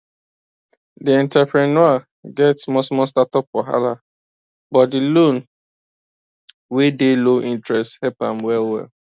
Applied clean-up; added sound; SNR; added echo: none; none; none; none.